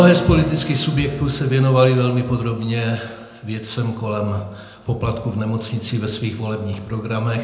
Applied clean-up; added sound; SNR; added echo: none; Keyboard (musical); 17 dB; reverberation time 0.8 s.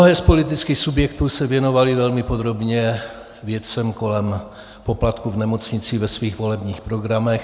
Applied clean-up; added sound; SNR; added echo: none; none; none; none.